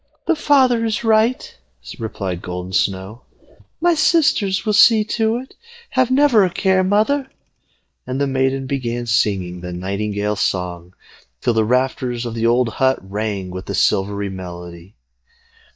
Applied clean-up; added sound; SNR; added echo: neural mask model DeepFilterNet 3.